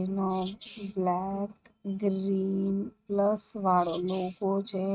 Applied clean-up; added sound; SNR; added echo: neural mask model RNNoise.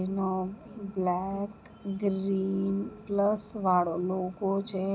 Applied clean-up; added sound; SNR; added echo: none; none; none; none.